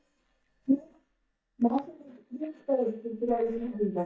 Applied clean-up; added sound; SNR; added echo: neural mask model DeepFilterNet 3.